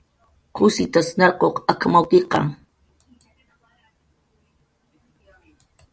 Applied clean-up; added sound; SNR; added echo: none; none; none; none.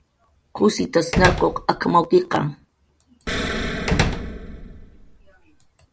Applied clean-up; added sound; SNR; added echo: none; Explosion + Slam; 3 dB; none.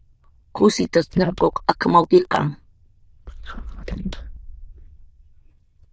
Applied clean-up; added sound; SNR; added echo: neural diffusion model UNIVERSE++.